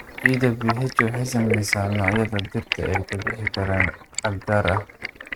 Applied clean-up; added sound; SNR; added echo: neural mask model RNNoise.